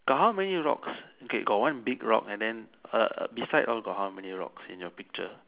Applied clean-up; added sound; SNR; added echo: none; none; none; none.